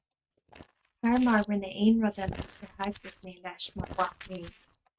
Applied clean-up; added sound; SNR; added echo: neural mask model RNNoise.